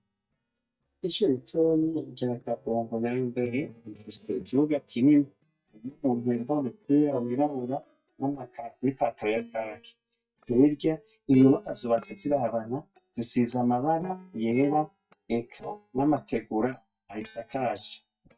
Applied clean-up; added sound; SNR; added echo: neural mask model DeepFilterNet 3.